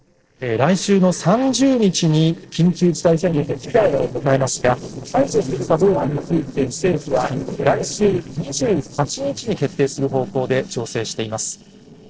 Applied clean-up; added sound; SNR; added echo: neural separator model SepFormer DNS4.